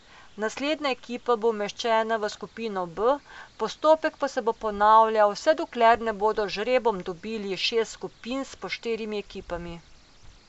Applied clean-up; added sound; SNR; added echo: none; none; none; none.